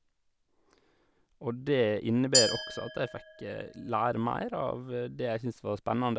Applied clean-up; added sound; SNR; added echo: none; Glass; 3 dB; none.